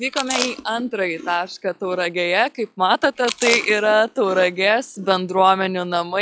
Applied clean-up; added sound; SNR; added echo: classical method log-MMSE.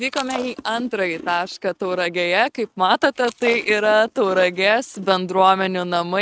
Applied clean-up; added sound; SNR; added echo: neural mask model RNNoise.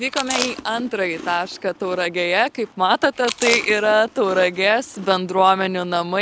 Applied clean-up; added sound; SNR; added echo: none; Chewing, mastication; 13 dB; none.